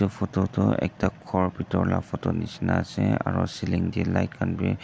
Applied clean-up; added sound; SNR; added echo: none; none; none; none.